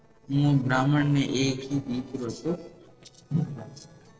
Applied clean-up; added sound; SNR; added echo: neural separator model SepFormer DNS4.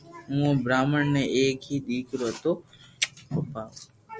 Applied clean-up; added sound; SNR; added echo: none; none; none; none.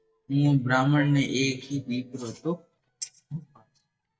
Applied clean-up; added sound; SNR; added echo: neural mask model DeepFilterNet 3.